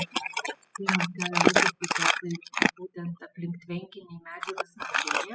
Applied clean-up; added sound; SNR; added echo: classical method spectral subtraction.